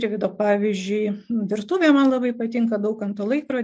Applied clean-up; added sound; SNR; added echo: none; none; none; none.